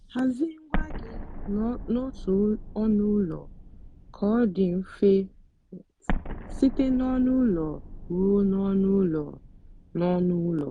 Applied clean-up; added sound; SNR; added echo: none; Explosion; 10 dB; none.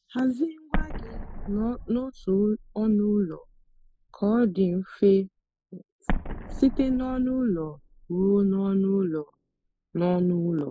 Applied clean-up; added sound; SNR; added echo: classical method spectral subtraction.